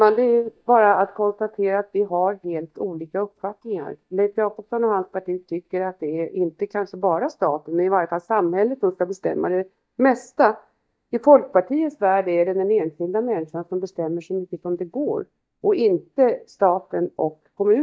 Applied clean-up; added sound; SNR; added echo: neural mask model DeepFilterNet 3.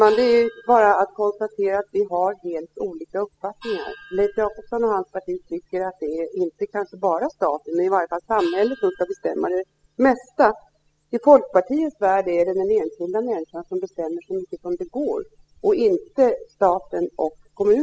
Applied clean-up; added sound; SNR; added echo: classical method spectral subtraction.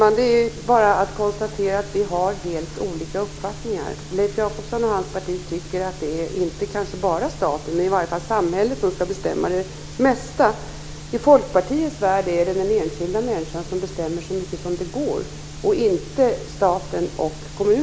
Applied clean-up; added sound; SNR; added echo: none; none; none; none.